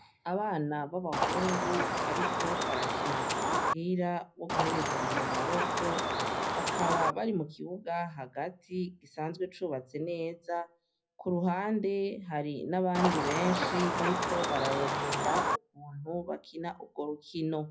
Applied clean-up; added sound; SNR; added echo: none; Chicken, rooster; -4 dB; reverberation time 0.4 s.